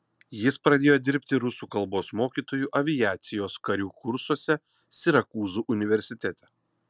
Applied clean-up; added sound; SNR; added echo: none; none; none; none.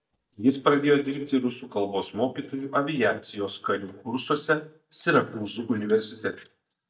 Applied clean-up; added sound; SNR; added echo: neural mask model DeepFilterNet 3.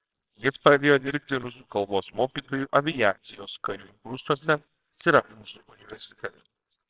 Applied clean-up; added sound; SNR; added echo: neural separator model SepFormer WHAMR!.